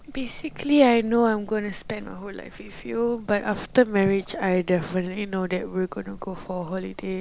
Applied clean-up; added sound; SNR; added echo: none; Trickle, dribble; 18 dB; none.